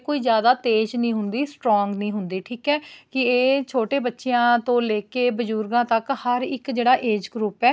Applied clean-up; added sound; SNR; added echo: none; none; none; none.